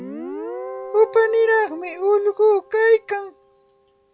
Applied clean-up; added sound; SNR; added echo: none; Guitar; 15 dB; none.